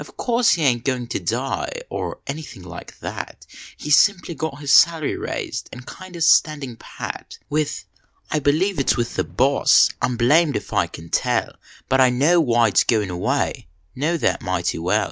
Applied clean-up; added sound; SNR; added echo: none; Fireworks; 17 dB; none.